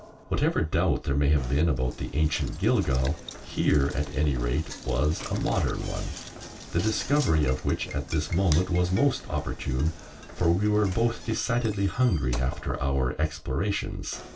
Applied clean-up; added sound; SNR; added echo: none; Knock; 16 dB; reverberation time 0.2 s.